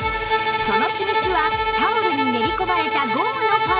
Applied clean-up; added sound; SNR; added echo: none; Bowed string instrument; -3 dB; none.